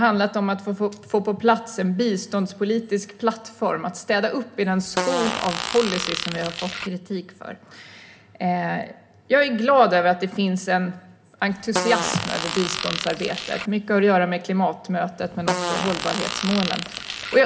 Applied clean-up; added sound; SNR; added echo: none; Fart; 5 dB; reverberation time 0.3 s.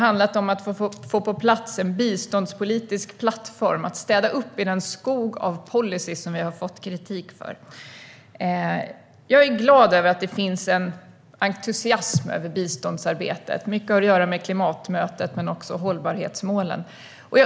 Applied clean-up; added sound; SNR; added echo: none; none; none; none.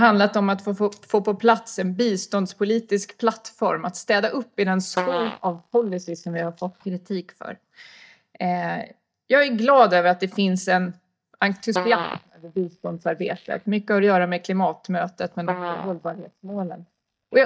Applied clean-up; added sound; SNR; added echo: neural mask model DeepFilterNet 3.